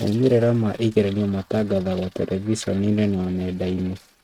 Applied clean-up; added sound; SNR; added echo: neural mask model RNNoise.